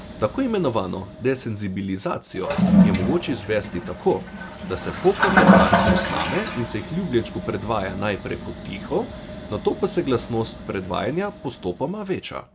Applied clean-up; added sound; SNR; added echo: none; Toilet flush; -1 dB; none.